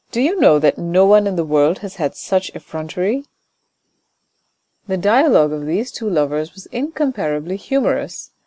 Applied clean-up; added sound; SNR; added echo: none; none; none; none.